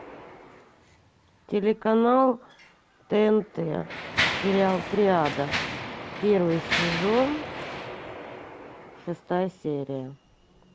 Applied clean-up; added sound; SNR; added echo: none; Mechanisms; 8 dB; none.